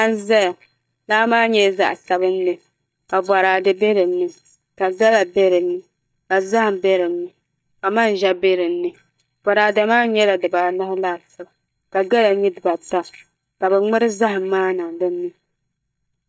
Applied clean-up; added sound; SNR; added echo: neural mask model DeepFilterNet 3.